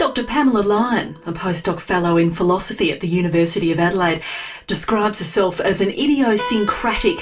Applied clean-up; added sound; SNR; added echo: none; Keyboard (musical); 20 dB; reverberation time 0.2 s.